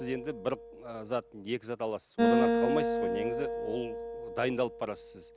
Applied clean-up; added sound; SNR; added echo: none; Acoustic guitar; -3 dB; none.